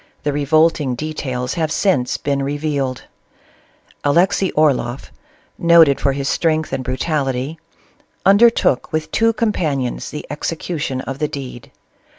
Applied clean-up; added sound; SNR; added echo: none; none; none; none.